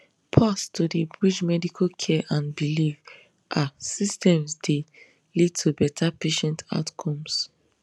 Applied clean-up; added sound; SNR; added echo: none; none; none; none.